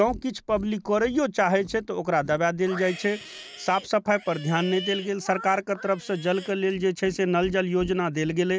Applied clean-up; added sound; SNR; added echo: none; Livestock, farm animals, working animals; 17 dB; none.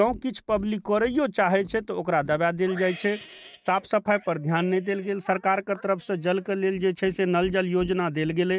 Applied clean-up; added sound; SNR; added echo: neural mask model DeepFilterNet 3.